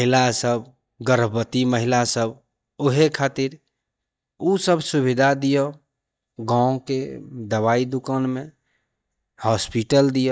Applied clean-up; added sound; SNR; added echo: neural mask model DeepFilterNet 3.